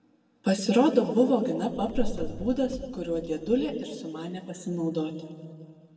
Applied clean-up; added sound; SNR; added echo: none; Car; 6 dB; reverberation time 1.7 s.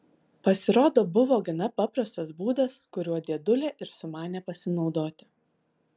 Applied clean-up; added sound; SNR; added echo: none; none; none; none.